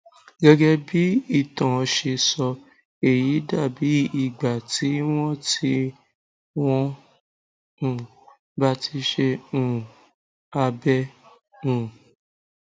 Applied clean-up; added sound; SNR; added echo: none; none; none; none.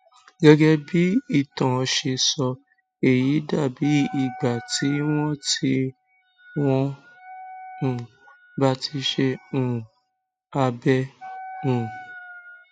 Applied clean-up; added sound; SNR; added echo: classical method spectral subtraction.